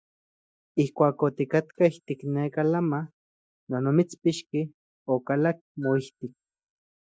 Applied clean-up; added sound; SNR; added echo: neural mask model DeepFilterNet 3.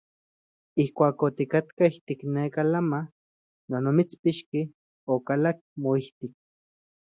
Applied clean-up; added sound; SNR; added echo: none; none; none; none.